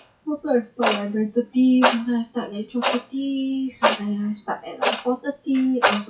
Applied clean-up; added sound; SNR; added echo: classical method WPE with log-MMSE.